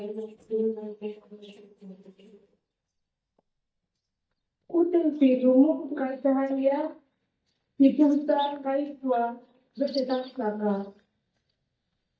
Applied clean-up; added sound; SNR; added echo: neural mask model DeepFilterNet 3.